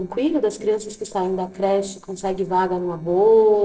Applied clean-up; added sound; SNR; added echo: neural separator model SepFormer DNS4.